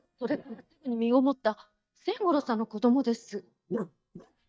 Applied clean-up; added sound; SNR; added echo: neural mask model DeepFilterNet 3.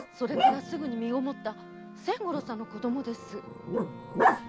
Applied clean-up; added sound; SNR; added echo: none; Growling; -3 dB; none.